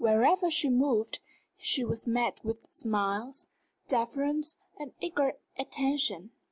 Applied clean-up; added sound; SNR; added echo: none; none; none; none.